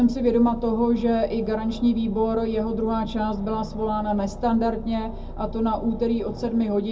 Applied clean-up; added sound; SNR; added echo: none; Aircraft; 13 dB; reverberation time 0.4 s.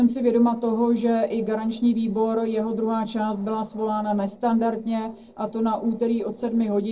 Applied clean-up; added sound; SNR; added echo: neural separator model SepFormer DNS4.